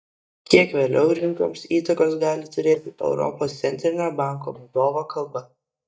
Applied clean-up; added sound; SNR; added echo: neural mask model DeepFilterNet 3.